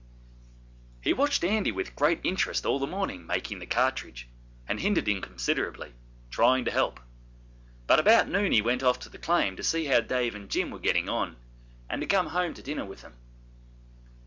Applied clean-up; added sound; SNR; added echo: none; none; none; none.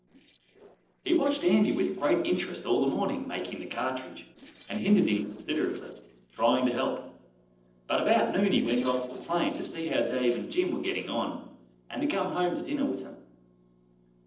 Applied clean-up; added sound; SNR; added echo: neural separator model SepFormer DNS4.